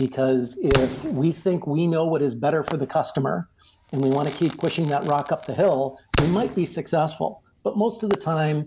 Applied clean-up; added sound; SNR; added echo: none; Crackle / Fireworks; 11 dB; none.